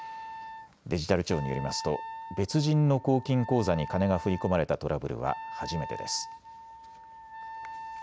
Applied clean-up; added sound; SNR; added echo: none; Wind instrument, woodwind instrument; 12 dB; none.